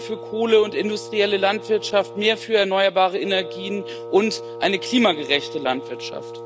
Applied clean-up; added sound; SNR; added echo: none; Wind instrument, woodwind instrument; 13 dB; none.